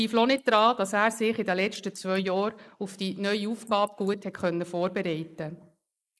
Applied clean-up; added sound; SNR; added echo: neural mask model Resemble Enhance denoiser.